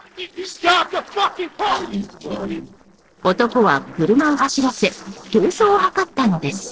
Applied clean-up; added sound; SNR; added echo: neural separator model SepFormer DNS4.